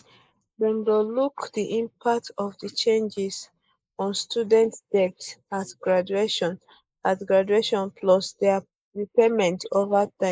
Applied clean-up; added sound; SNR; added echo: neural mask model Resemble Enhance denoiser.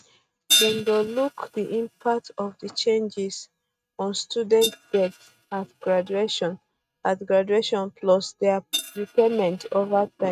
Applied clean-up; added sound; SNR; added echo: neural mask model RNNoise.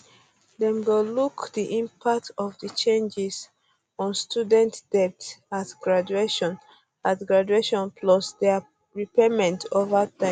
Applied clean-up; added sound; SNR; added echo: none; none; none; none.